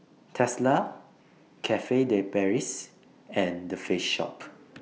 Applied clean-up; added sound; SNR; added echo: none; none; none; none.